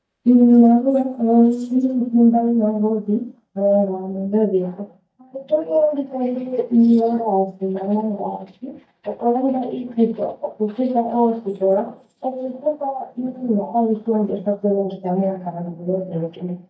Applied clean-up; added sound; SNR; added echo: neural mask model DeepFilterNet 3.